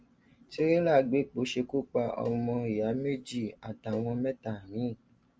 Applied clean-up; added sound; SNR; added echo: none; Cowbell; 19 dB; none.